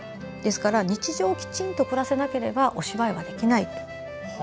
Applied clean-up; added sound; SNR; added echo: none; none; none; none.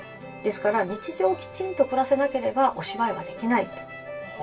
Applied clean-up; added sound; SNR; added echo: none; none; none; reverberation time 0.1 s.